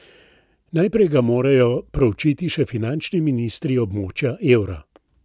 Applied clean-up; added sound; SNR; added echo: none; none; none; none.